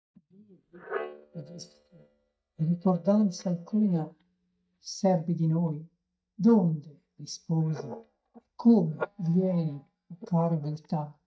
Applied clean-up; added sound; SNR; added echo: neural mask model DeepFilterNet 3.